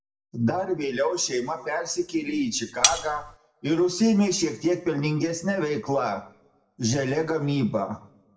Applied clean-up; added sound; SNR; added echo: none; Cutlery, silverware; -1 dB; reverberation time 0.5 s.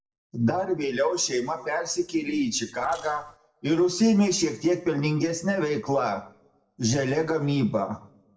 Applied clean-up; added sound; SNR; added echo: neural separator model SepFormer DNS4.